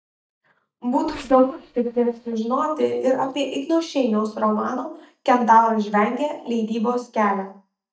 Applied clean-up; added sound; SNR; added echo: neural mask model DeepFilterNet 3.